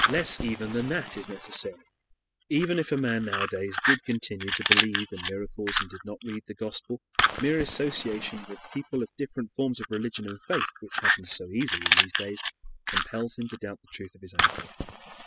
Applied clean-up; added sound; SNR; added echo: classical method spectral subtraction.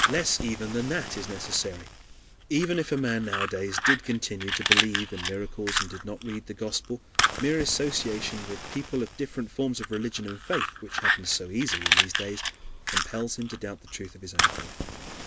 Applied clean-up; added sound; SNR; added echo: none; Fire; 0 dB; none.